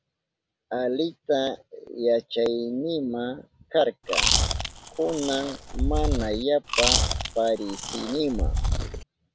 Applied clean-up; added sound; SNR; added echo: none; Chewing, mastication; -1 dB; none.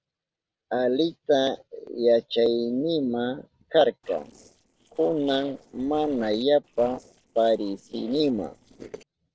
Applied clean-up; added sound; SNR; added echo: neural separator model SepFormer DNS4.